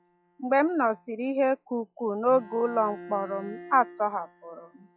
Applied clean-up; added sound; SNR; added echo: classical method log-MMSE.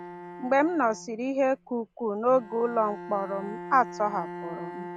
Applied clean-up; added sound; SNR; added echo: none; Bowed string instrument; 13 dB; none.